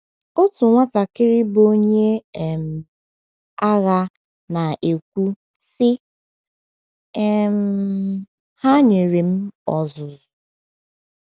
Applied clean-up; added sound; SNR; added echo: none; none; none; none.